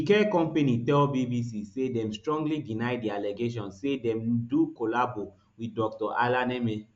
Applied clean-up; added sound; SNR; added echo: none; none; none; none.